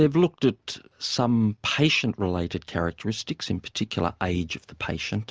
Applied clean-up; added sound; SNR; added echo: none; none; none; none.